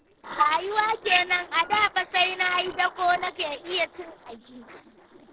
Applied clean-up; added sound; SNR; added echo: neural separator model SepFormer DNS4.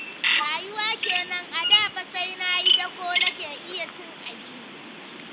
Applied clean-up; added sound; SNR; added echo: none; Bird vocalization, bird call, bird song; -3 dB; none.